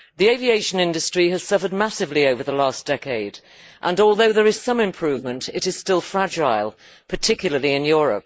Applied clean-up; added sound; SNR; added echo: neural mask model Resemble Enhance denoiser.